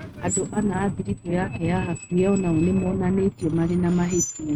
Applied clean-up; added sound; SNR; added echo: neural mask model RNNoise.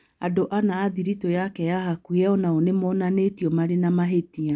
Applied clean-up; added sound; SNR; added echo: none; none; none; none.